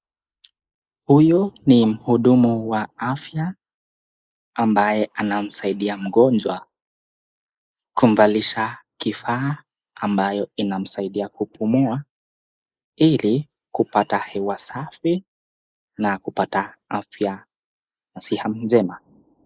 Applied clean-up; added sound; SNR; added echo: neural mask model Resemble Enhance denoiser.